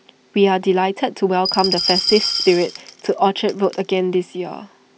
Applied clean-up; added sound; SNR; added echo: none; Glass; 5 dB; none.